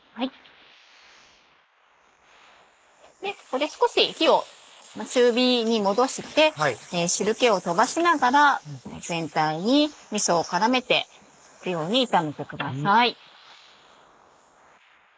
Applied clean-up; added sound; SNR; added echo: neural mask model Resemble Enhance denoiser.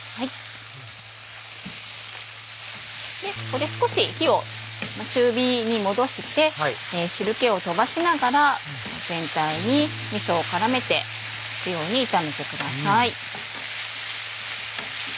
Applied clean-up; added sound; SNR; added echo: none; Bass guitar; 18 dB; none.